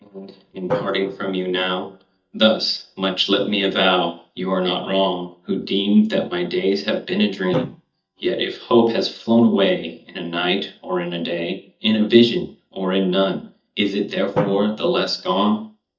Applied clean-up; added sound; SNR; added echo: neural mask model DeepFilterNet 3.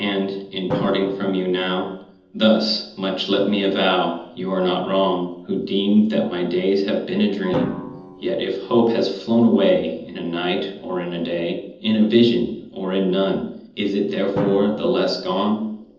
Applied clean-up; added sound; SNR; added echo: neural separator model SepFormer DNS4.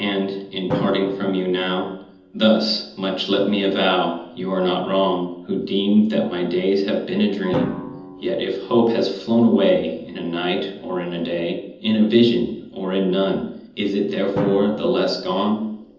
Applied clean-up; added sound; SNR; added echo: none; Drum; 15 dB; reverberation time 0.8 s.